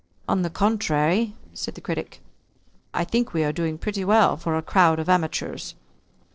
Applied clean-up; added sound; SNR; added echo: neural separator model SepFormer DNS4.